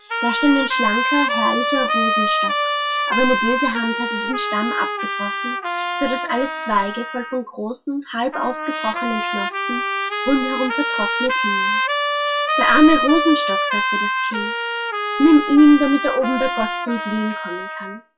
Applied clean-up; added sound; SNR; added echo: classical method WPE with log-MMSE.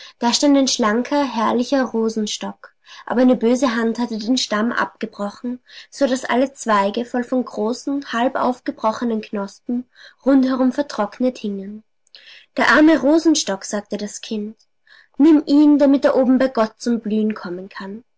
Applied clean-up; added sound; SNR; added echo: none; none; none; none.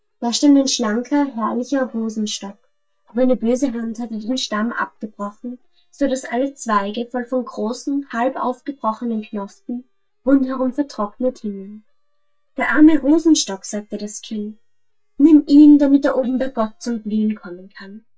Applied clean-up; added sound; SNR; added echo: neural mask model DeepFilterNet 3.